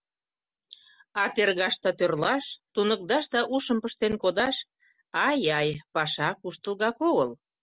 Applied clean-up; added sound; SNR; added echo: none; none; none; none.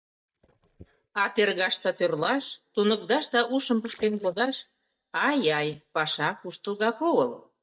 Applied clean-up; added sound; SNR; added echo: neural mask model DeepFilterNet 3.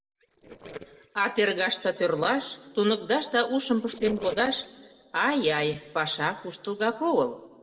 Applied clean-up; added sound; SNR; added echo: neural separator model SepFormer DNS4.